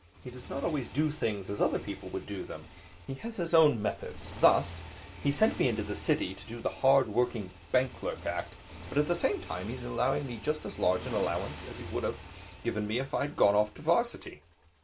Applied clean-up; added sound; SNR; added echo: none; Motorcycle; 15 dB; none.